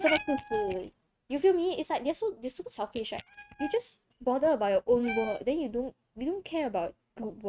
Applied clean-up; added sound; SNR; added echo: neural mask model RNNoise.